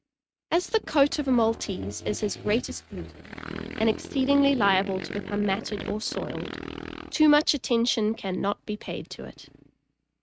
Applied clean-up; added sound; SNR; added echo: neural mask model RNNoise.